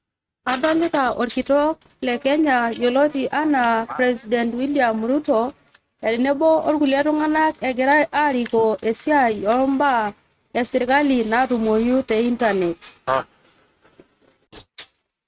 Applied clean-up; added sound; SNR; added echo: neural mask model RNNoise.